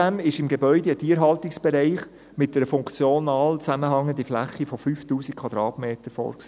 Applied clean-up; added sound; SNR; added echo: none; none; none; none.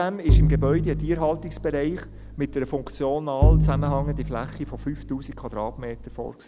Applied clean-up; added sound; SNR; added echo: none; Bowed string instrument; -4 dB; none.